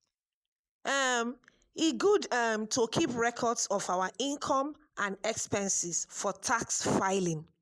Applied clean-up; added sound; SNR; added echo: neural mask model Resemble Enhance denoiser.